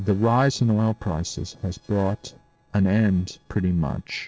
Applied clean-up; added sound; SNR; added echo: neural separator model SepFormer DNS4.